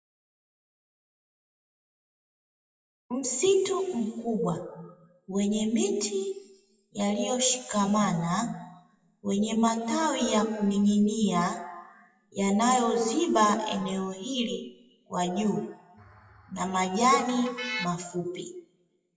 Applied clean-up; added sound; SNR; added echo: classical method WPE with log-MMSE.